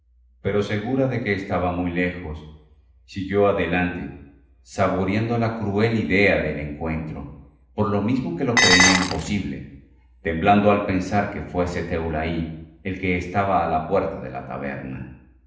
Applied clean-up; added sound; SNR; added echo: none; Dishes, pots, and pans; -5 dB; reverberation time 0.8 s.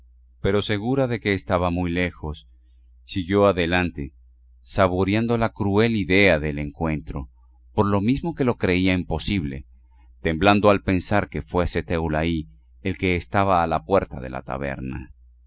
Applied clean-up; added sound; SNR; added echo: none; none; none; none.